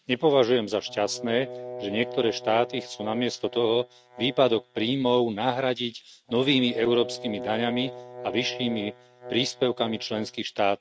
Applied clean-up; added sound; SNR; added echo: neural mask model RNNoise.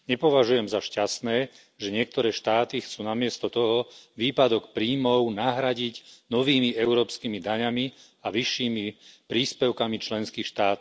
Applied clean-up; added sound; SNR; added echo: none; none; none; none.